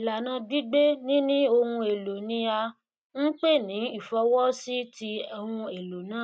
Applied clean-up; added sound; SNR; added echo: none; none; none; none.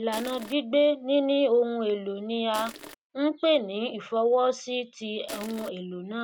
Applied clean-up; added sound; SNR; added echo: none; Crushing; 14 dB; none.